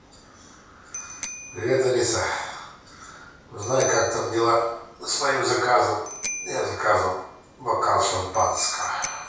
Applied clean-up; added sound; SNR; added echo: none; Bicycle bell; 13 dB; reverberation time 0.6 s.